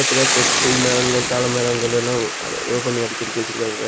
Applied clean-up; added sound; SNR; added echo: none; Boiling / Hiss; 0 dB; none.